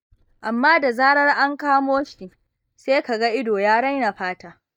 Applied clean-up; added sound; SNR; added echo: neural mask model DeepFilterNet 3.